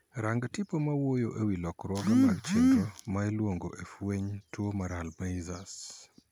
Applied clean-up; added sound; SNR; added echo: none; none; none; none.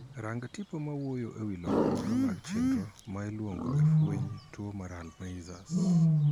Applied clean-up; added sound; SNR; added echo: none; Wild animals; -4 dB; none.